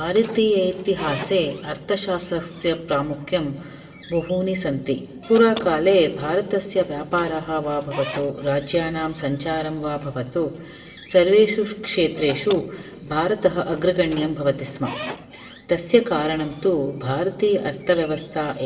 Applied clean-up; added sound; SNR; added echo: none; Squeak / Slam; 18 dB; reverberation time 2.9 s.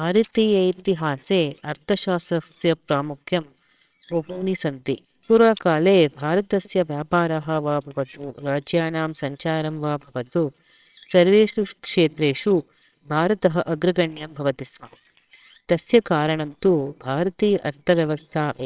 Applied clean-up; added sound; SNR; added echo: neural separator model SepFormer WHAMR!.